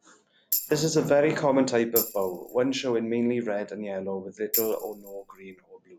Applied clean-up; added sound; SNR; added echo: none; Tambourine; 8 dB; none.